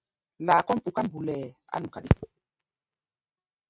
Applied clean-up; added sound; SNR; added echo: neural mask model RNNoise.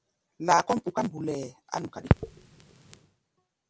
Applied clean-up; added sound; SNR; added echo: none; Crackle; 0 dB; none.